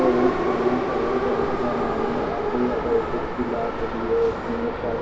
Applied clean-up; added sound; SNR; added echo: none; Subway, metro, underground; -1 dB; reverberation time 0.3 s.